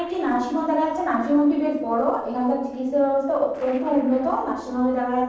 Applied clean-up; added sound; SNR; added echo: neural separator model SepFormer DNS4.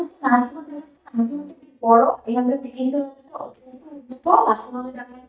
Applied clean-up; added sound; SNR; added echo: neural mask model DeepFilterNet 3.